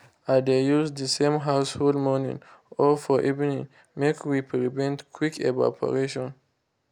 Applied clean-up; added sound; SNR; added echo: none; none; none; none.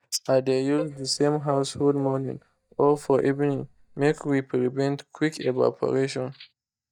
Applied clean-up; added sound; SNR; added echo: neural mask model DeepFilterNet 3.